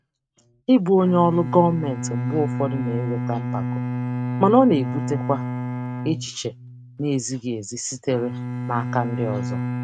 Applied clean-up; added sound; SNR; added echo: neural mask model RNNoise.